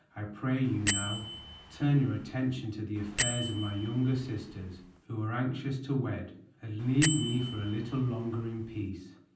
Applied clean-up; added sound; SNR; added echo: none; Bell; 6 dB; reverberation time 0.6 s.